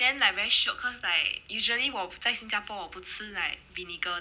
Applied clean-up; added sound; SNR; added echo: none; none; none; none.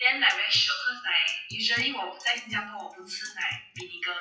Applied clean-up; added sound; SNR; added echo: classical method WPE with log-MMSE.